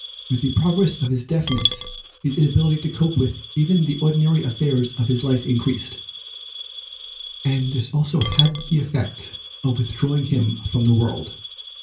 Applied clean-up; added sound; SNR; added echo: none; Coin (dropping) / Glass; 11 dB; reverberation time 0.3 s.